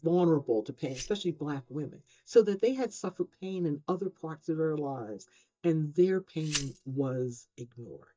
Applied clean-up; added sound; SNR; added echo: neural mask model DeepFilterNet 3.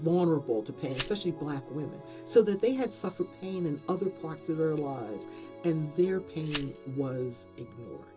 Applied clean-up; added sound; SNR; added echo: none; Glass; 12 dB; reverberation time 0.2 s.